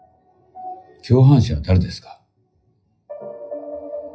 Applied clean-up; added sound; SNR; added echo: classical method WPE with log-MMSE.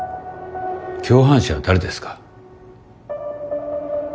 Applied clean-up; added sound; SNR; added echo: none; none; none; none.